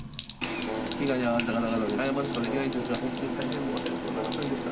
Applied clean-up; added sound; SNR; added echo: none; Sink (filling or washing) + Brass instrument; 10 dB; none.